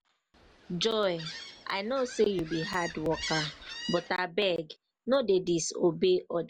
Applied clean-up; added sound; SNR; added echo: none; Gull, seagull; 12 dB; none.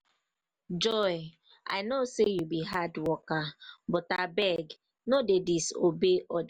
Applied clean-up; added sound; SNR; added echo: none; none; none; none.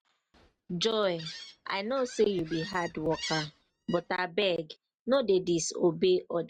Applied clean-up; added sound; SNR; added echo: neural mask model RNNoise.